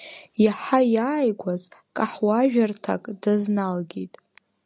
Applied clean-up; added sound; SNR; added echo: none; none; none; none.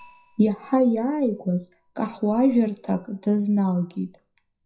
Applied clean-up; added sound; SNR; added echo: classical method WPE with log-MMSE.